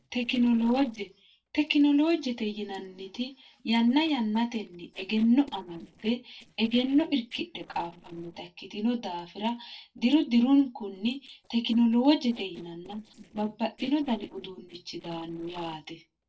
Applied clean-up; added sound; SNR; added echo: neural separator model SepFormer DNS4.